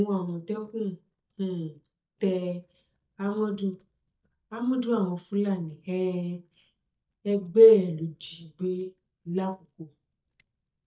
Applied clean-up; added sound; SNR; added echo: neural mask model DeepFilterNet 3.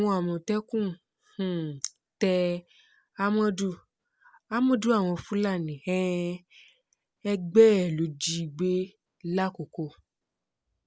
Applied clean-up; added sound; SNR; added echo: none; none; none; none.